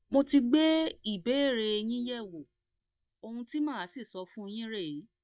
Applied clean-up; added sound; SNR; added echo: neural mask model DeepFilterNet 3.